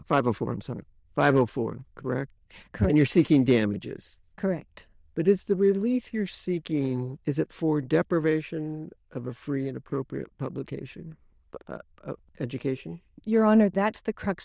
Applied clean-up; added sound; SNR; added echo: neural diffusion model UNIVERSE++.